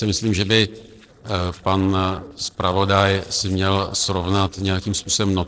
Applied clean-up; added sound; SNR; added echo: neural separator model SepFormer DNS4.